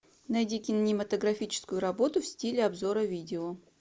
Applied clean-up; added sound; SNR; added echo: none; none; none; none.